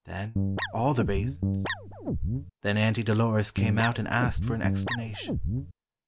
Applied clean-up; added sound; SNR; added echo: none; Guitar; 0 dB; none.